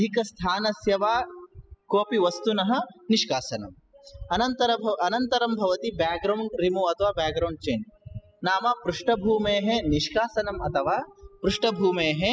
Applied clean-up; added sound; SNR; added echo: classical method spectral subtraction.